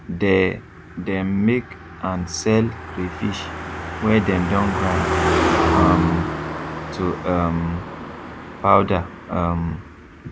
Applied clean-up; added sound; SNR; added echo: none; Car passing by; 3 dB; none.